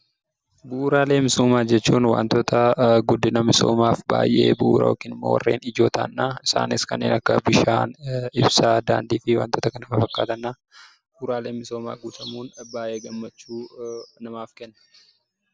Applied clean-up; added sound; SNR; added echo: none; none; none; none.